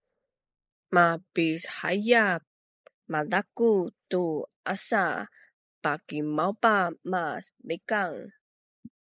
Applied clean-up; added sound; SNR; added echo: neural mask model Resemble Enhance denoiser.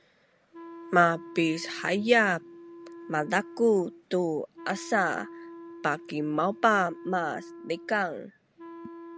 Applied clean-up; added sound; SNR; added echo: none; Wind instrument, woodwind instrument; 17 dB; none.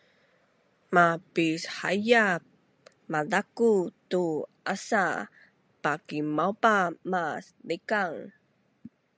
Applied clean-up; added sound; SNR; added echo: none; none; none; none.